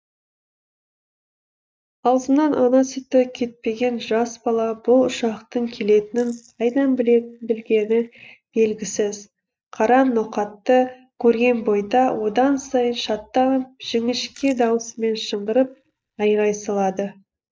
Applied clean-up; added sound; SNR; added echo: neural mask model DeepFilterNet 3.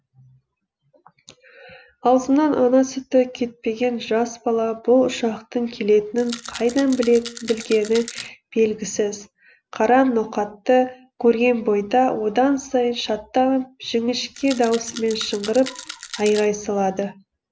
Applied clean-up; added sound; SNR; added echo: none; Rattle; 15 dB; none.